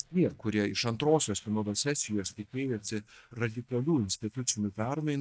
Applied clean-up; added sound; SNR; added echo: neural mask model DeepFilterNet 3.